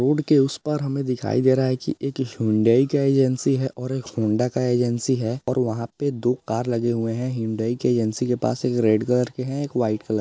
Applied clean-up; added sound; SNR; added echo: none; none; none; none.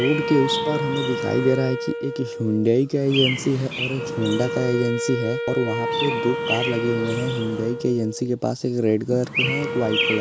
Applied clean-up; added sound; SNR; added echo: none; Wind instrument, woodwind instrument + Chirp, tweet; 4 dB; none.